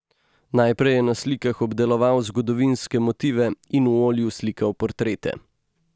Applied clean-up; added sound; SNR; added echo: none; none; none; none.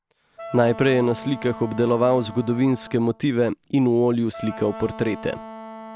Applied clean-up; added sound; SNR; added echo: none; Wind instrument, woodwind instrument; 16 dB; none.